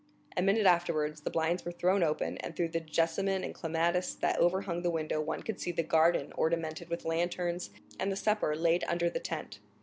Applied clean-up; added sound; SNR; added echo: none; none; none; none.